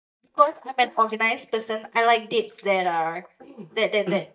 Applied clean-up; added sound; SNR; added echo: neural mask model DeepFilterNet 3.